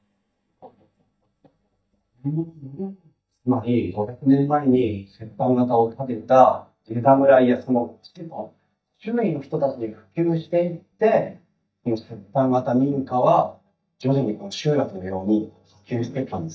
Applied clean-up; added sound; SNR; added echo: neural mask model DeepFilterNet 3.